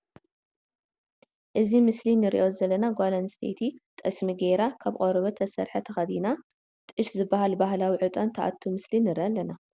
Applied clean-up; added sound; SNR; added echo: none; none; none; none.